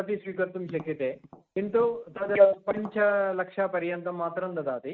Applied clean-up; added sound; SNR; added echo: neural mask model RNNoise.